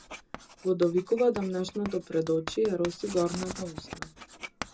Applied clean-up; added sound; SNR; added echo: none; Writing; 13 dB; reverberation time 0.2 s.